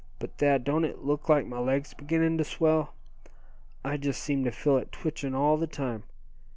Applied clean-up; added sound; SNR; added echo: none; none; none; none.